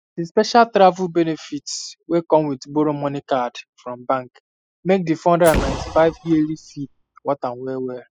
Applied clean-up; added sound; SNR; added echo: classical method spectral subtraction.